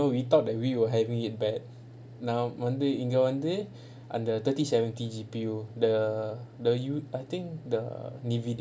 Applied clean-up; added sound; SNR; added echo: none; none; none; none.